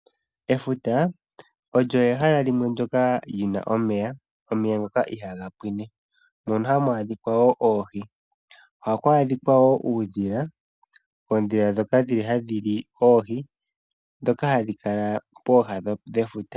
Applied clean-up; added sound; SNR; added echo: none; none; none; none.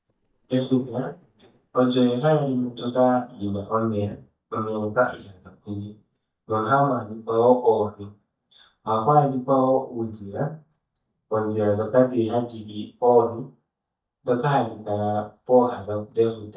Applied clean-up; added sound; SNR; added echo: neural mask model DeepFilterNet 3.